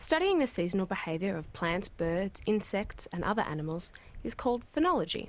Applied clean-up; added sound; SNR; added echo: none; Waves, surf; 18 dB; none.